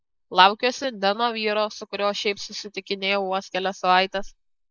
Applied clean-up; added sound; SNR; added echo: neural mask model Resemble Enhance denoiser.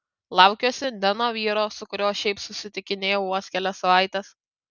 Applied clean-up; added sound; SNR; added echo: none; none; none; none.